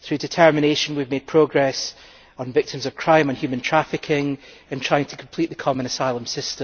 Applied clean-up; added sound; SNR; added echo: none; none; none; none.